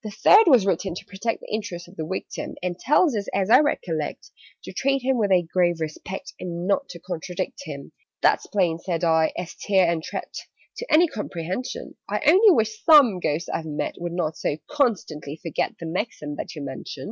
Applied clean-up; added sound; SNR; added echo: none; none; none; none.